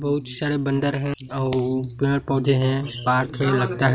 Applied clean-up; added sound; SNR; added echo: none; none; none; none.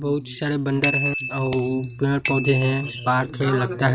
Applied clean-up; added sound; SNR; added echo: neural mask model RNNoise.